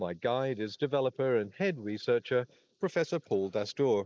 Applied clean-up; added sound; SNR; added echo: neural mask model Resemble Enhance denoiser.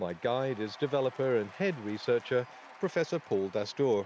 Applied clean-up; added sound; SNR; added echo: none; Applause / Crowd / Cheering; 20 dB; none.